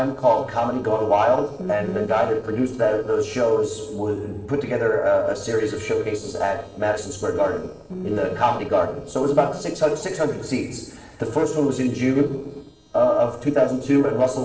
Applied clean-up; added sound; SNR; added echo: neural separator model SepFormer DNS4.